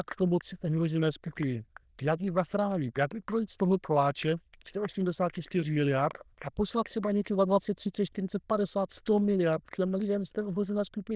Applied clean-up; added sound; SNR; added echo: neural diffusion model UNIVERSE++.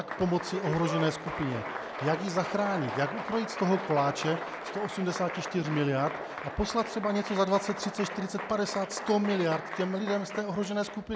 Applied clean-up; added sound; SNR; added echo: none; Applause; 7 dB; none.